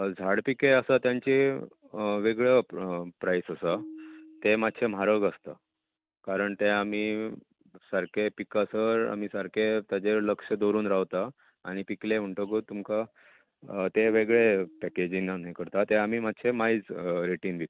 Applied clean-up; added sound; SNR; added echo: neural mask model RNNoise.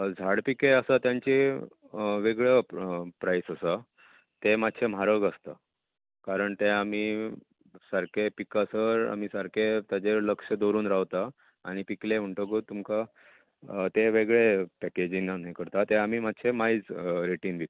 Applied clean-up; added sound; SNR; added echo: none; none; none; none.